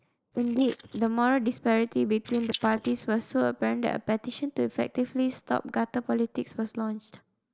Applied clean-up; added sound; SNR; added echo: neural mask model Resemble Enhance denoiser.